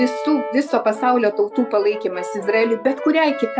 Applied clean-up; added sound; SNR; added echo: none; Brass instrument; 10 dB; none.